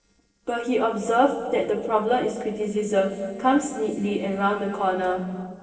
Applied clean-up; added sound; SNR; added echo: neural separator model SepFormer DNS4.